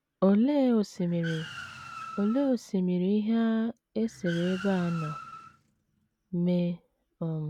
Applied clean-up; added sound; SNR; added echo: none; Car; 16 dB; none.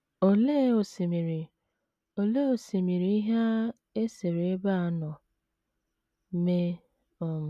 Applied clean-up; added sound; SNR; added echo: none; none; none; none.